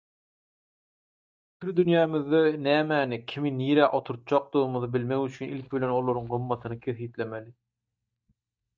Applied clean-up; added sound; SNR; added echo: neural mask model DeepFilterNet 3.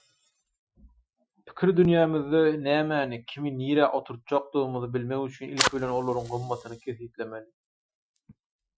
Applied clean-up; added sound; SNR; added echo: classical method Wiener filter.